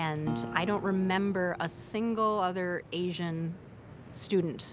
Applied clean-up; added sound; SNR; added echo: none; Acoustic guitar; 12 dB; none.